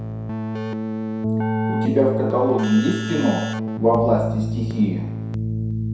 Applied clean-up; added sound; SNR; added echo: none; Keyboard (musical); 1 dB; reverberation time 0.7 s.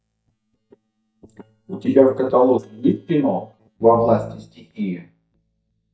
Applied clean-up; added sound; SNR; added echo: neural mask model DeepFilterNet 3.